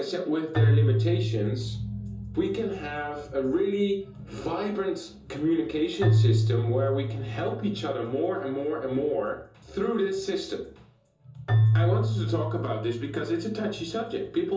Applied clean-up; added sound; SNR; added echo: none; Keyboard (musical); 0 dB; reverberation time 0.6 s.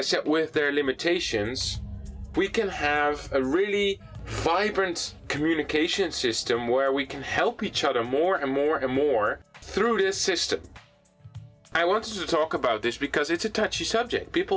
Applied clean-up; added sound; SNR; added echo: none; none; none; none.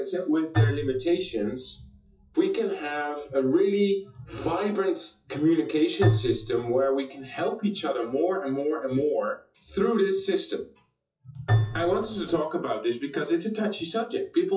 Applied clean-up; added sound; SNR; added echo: classical method WPE with log-MMSE.